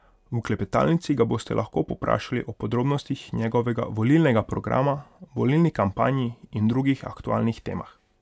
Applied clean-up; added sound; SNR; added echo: none; none; none; none.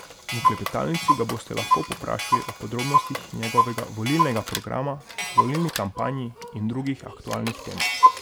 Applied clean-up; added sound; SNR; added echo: none; Clock; -3 dB; none.